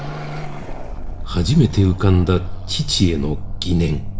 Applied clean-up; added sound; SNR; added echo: none; Car passing by / Accelerating, revving, vroom; 6 dB; reverberation time 0.5 s.